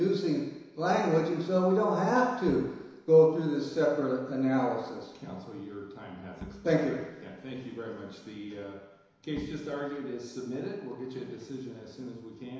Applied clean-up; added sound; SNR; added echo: none; Bowed string instrument; 19 dB; reverberation time 1.0 s.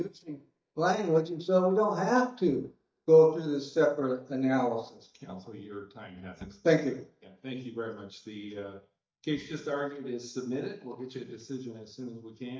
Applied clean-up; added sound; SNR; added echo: neural mask model DeepFilterNet 3.